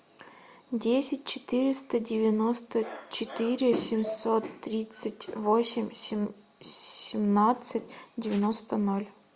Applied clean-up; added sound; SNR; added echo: none; none; none; none.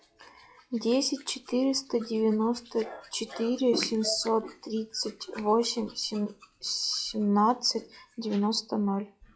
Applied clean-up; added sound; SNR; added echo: classical method log-MMSE.